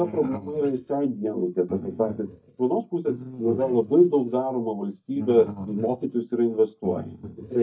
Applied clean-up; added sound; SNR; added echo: neural mask model DeepFilterNet 3.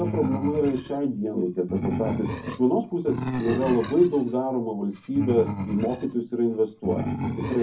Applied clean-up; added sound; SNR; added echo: none; Animal; 7 dB; reverberation time 0.3 s.